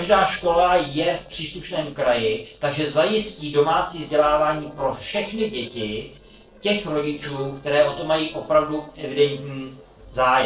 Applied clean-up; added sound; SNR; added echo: neural separator model SepFormer DNS4.